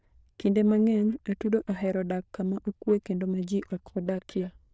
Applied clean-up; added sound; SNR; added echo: neural diffusion model UNIVERSE++.